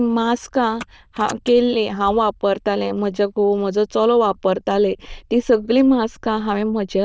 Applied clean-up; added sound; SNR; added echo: neural diffusion model UNIVERSE++.